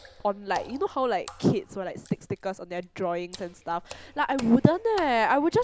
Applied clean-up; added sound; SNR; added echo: none; Water / Splash, splatter; 19 dB; none.